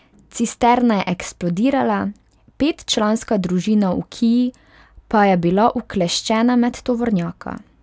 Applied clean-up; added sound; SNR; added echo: none; none; none; none.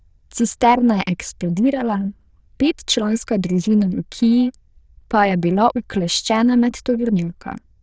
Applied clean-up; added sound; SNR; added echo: neural diffusion model UNIVERSE++.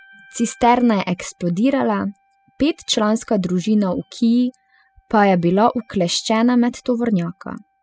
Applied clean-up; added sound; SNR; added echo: classical method spectral subtraction.